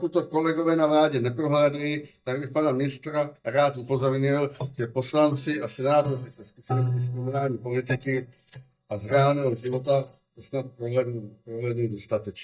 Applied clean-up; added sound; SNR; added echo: neural mask model DeepFilterNet 3.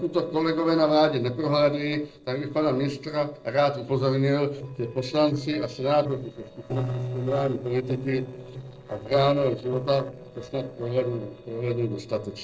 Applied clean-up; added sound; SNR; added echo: neural separator model SepFormer DNS4.